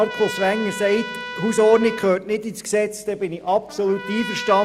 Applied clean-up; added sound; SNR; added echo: none; Trumpet; 12 dB; none.